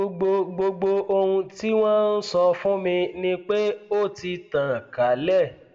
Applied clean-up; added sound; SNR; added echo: none; none; none; reverberation time 0.7 s.